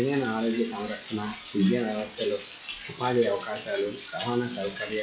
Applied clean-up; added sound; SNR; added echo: classical method log-MMSE.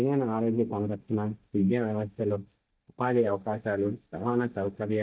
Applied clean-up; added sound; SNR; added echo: neural mask model DeepFilterNet 3.